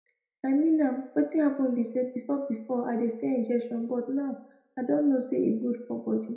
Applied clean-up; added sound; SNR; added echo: none; none; none; reverberation time 0.5 s.